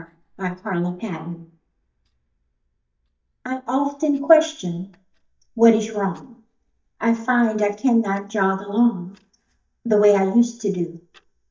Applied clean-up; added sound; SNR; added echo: neural mask model DeepFilterNet 3.